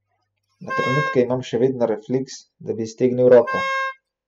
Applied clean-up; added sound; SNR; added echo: classical method spectral subtraction.